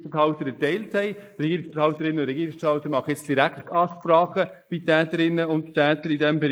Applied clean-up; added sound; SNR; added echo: neural mask model Resemble Enhance denoiser.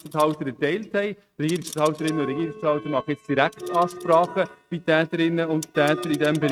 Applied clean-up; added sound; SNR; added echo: neural mask model RNNoise.